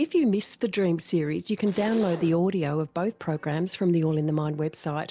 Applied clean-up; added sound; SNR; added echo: none; Zipper (clothing); 17 dB; none.